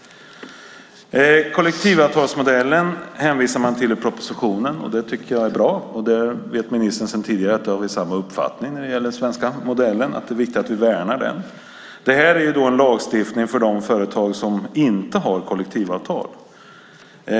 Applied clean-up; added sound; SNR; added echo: none; none; none; none.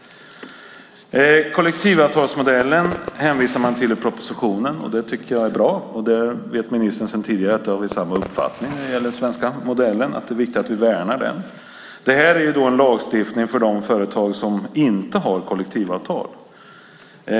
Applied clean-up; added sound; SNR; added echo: none; Fireworks; 15 dB; none.